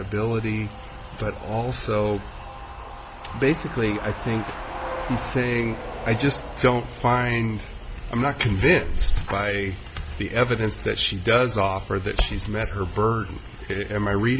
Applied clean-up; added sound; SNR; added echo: none; Truck; 15 dB; none.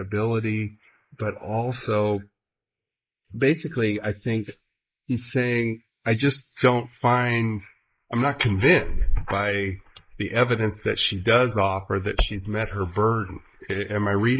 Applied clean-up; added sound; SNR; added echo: neural mask model Resemble Enhance denoiser.